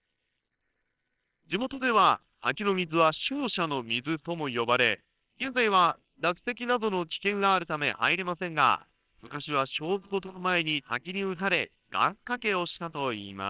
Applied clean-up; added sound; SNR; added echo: neural separator model SepFormer WHAMR!.